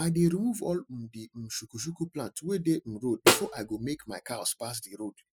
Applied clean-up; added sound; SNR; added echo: classical method spectral subtraction.